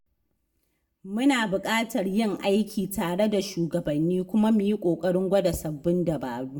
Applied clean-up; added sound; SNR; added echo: none; none; none; reverberation time 0.4 s.